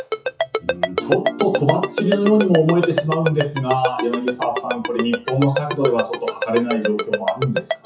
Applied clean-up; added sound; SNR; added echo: classical method WPE with log-MMSE.